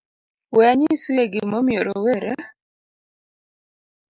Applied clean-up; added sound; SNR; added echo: neural mask model Resemble Enhance denoiser.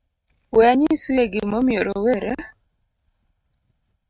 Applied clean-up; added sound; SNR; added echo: neural mask model RNNoise.